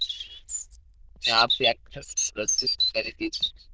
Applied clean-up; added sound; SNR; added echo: neural diffusion model UNIVERSE++.